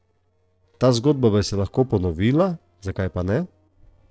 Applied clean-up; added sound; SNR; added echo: neural separator model SepFormer DNS4.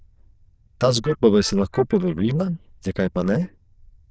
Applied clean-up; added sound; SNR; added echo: neural diffusion model UNIVERSE++.